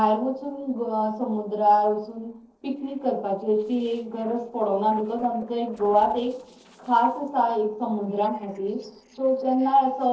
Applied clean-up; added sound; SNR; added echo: neural separator model SepFormer DNS4.